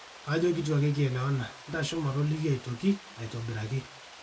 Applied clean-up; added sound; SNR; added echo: none; Water; 19 dB; reverberation time 0.2 s.